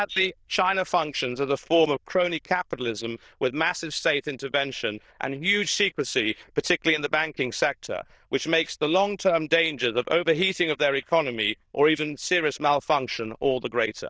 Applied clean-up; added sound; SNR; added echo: neural diffusion model UNIVERSE++.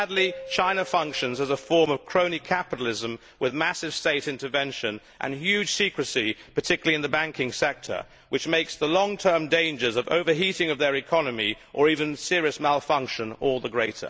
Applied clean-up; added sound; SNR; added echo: none; Doorbell; 16 dB; none.